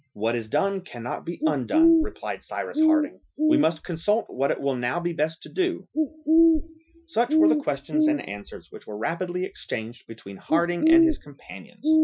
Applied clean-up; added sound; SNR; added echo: classical method Wiener filter.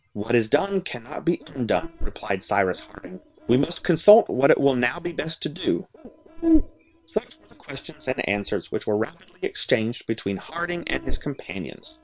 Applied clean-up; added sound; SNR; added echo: neural separator model SepFormer WHAM!.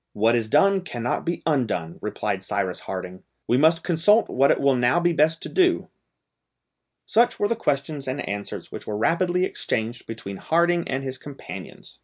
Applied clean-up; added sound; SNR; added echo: none; none; none; none.